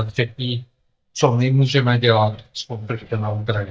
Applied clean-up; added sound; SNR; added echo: neural mask model DeepFilterNet 3.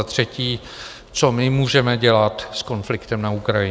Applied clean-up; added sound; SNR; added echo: none; none; none; none.